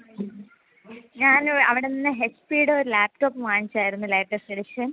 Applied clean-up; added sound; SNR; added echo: none; none; none; none.